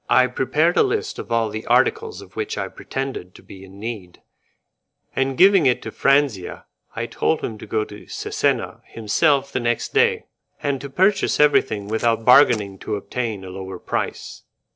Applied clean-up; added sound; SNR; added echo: neural separator model SepFormer DNS4.